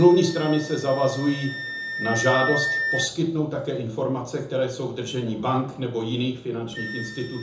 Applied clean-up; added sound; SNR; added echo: none; Wind instrument, woodwind instrument; 8 dB; reverberation time 0.6 s.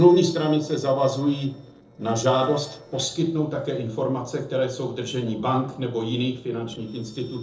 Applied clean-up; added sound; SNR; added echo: neural separator model SepFormer DNS4.